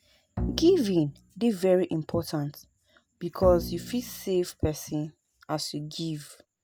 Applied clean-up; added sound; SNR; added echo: none; Bowed string instrument; 9 dB; none.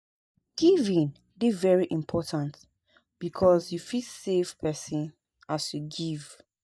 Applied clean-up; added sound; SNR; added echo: neural mask model DeepFilterNet 3.